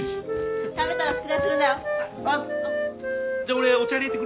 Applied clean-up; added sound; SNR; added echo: none; Wind instrument, woodwind instrument; 0 dB; none.